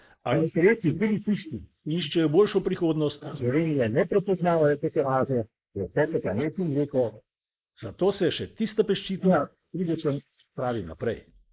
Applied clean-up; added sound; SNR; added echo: neural mask model Resemble Enhance denoiser.